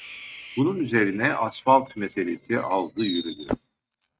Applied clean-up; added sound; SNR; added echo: neural mask model RNNoise.